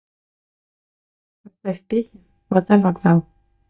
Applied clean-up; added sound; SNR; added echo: neural mask model DeepFilterNet 3.